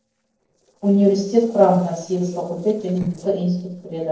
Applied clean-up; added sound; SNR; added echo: neural separator model SepFormer DNS4.